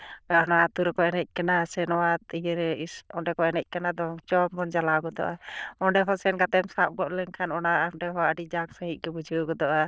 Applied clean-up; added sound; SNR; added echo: neural diffusion model UNIVERSE++.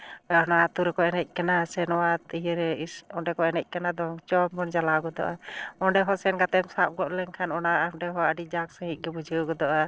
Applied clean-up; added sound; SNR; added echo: neural separator model SepFormer DNS4.